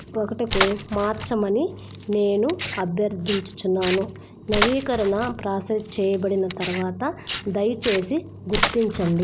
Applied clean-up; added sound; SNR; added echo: none; Tearing; 7 dB; none.